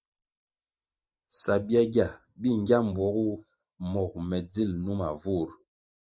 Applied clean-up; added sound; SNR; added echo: neural mask model Resemble Enhance denoiser.